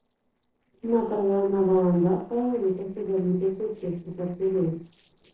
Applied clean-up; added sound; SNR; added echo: neural separator model SepFormer DNS4.